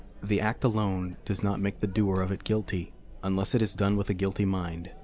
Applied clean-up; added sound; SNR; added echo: none; Chatter; 15 dB; none.